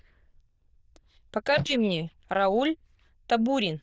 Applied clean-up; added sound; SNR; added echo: neural diffusion model UNIVERSE++.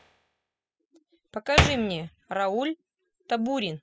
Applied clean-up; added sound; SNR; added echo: classical method spectral subtraction.